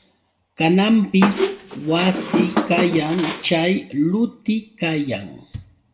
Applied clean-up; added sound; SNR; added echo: none; Squeak; 3 dB; reverberation time 0.5 s.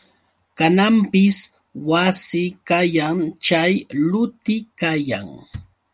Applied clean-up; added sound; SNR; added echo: none; none; none; none.